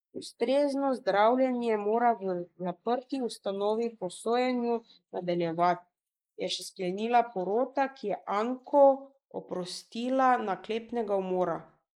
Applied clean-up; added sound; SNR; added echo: neural mask model Resemble Enhance denoiser.